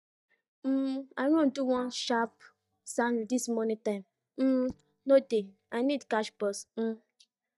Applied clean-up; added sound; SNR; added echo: neural mask model DeepFilterNet 3.